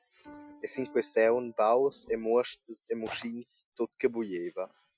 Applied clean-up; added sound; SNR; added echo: classical method Wiener filter.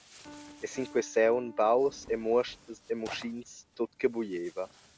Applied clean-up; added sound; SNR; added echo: none; Tearing + Piano; 20 dB; none.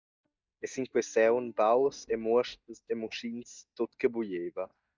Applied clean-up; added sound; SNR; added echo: neural mask model DeepFilterNet 3.